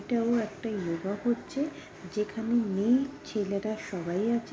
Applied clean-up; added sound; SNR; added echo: none; none; none; none.